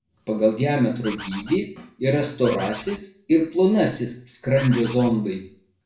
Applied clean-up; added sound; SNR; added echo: none; Bird; 15 dB; reverberation time 0.4 s.